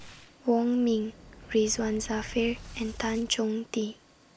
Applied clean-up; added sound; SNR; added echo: none; Boom; 18 dB; none.